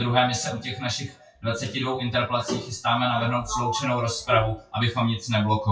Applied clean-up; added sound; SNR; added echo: classical method WPE with log-MMSE.